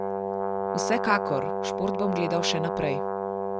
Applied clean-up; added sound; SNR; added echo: none; Brass instrument; -1 dB; none.